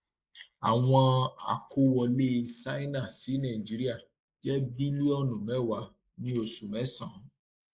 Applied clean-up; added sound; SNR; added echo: neural mask model Resemble Enhance denoiser.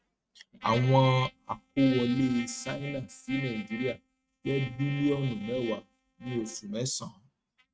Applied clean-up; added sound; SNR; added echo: neural mask model RNNoise.